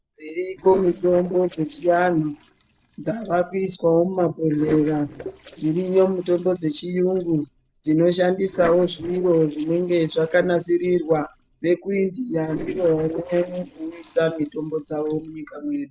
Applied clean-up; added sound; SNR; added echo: neural separator model SepFormer DNS4.